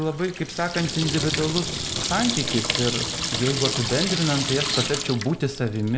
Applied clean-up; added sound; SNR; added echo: none; Sink (filling or washing) / Water tap, faucet; 2 dB; none.